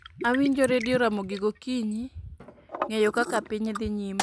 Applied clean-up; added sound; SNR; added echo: none; Liquid; 10 dB; none.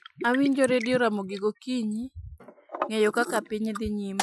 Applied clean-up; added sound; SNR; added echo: classical method Wiener filter.